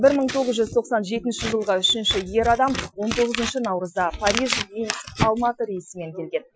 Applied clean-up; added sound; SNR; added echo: classical method Wiener filter.